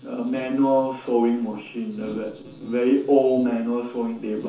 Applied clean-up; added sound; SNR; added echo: none; none; none; reverberation time 0.9 s.